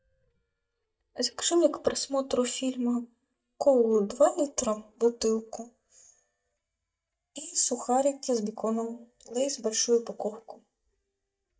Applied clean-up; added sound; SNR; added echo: neural mask model DeepFilterNet 3.